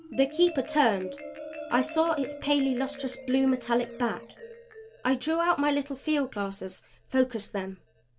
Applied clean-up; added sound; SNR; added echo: none; Marimba, xylophone; 14 dB; none.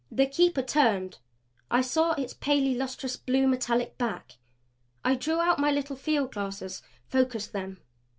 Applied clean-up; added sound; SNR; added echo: none; none; none; none.